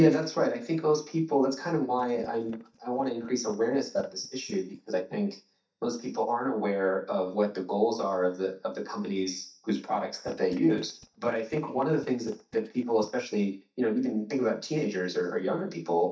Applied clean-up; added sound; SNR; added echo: neural mask model DeepFilterNet 3.